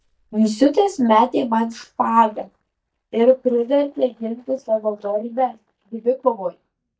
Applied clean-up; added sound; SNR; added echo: neural mask model DeepFilterNet 3.